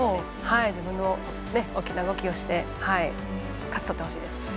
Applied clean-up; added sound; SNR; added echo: none; none; none; none.